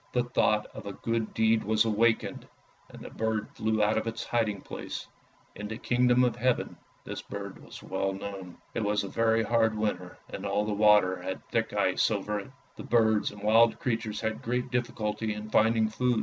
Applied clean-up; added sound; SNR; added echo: none; none; none; none.